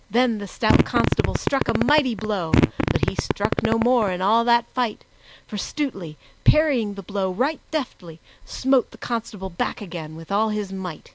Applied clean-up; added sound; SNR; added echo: none; Fart; -1 dB; none.